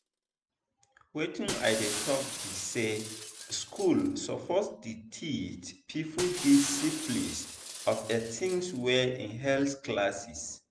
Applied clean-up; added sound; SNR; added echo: none; Shatter; 9 dB; none.